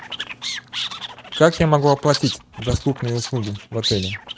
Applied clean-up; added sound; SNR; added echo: neural mask model RNNoise.